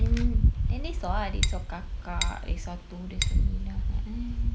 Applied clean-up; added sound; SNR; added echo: none; Cutlery, silverware / Dishes, pots, and pans; 11 dB; none.